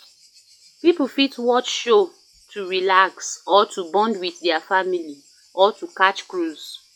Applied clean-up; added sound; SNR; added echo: classical method log-MMSE.